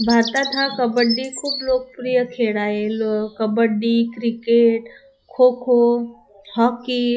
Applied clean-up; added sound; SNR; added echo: classical method log-MMSE.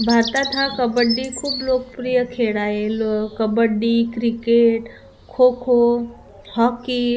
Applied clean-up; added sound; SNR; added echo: none; Bird vocalization, bird call, bird song; 15 dB; none.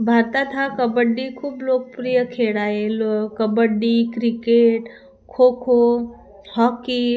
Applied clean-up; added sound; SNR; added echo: none; none; none; none.